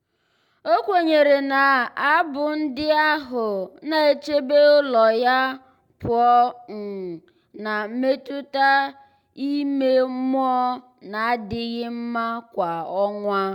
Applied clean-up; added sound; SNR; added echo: none; none; none; none.